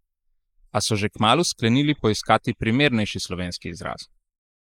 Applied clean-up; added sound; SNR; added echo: neural mask model Resemble Enhance denoiser.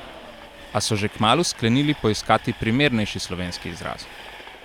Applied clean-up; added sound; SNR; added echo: none; Train; 17 dB; none.